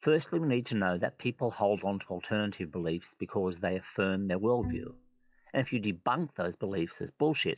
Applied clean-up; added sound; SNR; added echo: classical method log-MMSE.